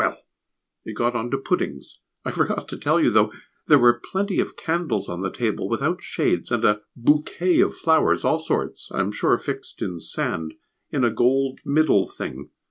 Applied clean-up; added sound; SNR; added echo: none; none; none; none.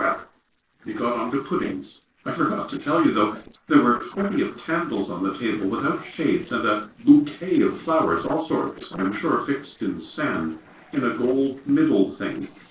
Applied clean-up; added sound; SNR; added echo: neural separator model SepFormer DNS4.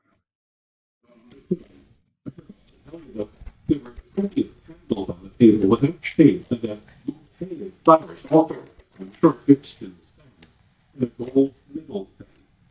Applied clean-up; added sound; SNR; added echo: neural mask model DeepFilterNet 3.